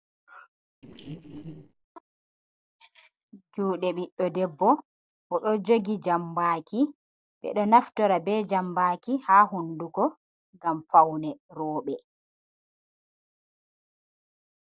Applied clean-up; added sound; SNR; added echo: neural separator model SepFormer DNS4.